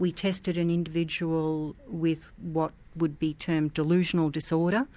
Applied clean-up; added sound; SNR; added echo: none; none; none; none.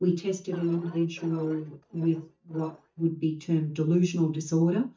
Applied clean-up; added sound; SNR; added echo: neural mask model DeepFilterNet 3.